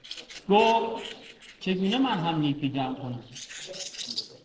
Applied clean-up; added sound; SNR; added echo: neural separator model SepFormer DNS4.